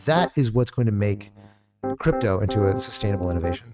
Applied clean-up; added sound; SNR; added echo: neural mask model RNNoise.